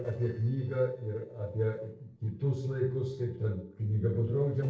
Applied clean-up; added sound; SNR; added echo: neural separator model SepFormer DNS4.